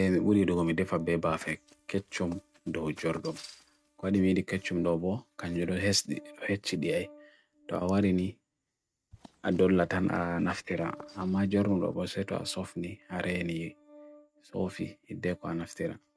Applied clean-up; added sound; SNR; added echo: neural mask model RNNoise.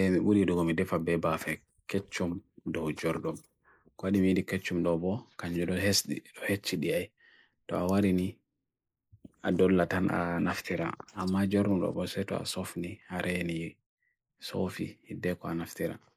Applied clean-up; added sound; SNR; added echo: neural mask model Resemble Enhance denoiser.